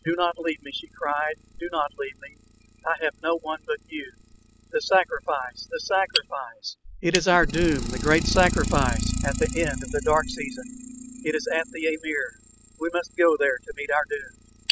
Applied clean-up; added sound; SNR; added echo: classical method spectral subtraction.